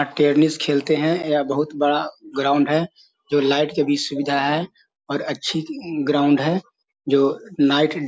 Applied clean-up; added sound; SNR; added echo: none; none; none; none.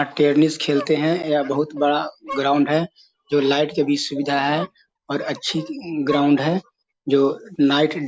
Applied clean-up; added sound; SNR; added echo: none; Dog; 19 dB; none.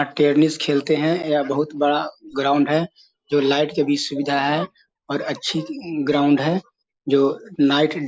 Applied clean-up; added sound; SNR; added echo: neural mask model Resemble Enhance denoiser.